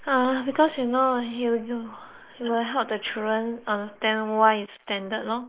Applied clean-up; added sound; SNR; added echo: neural mask model Resemble Enhance denoiser.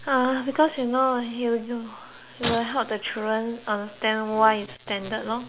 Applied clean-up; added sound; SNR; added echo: none; Shatter; 13 dB; none.